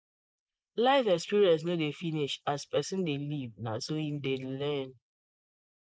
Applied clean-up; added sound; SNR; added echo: neural mask model Resemble Enhance denoiser.